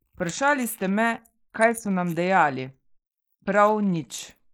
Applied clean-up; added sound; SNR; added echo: neural mask model Resemble Enhance denoiser.